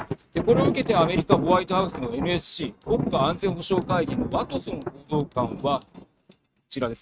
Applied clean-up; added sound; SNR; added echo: neural mask model RNNoise.